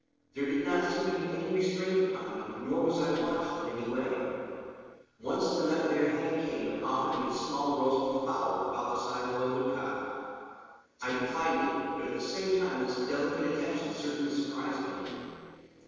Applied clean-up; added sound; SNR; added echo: neural separator model SepFormer DNS4.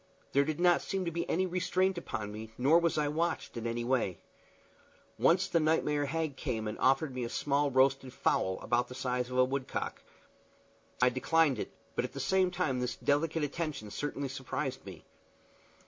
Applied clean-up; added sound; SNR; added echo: none; none; none; none.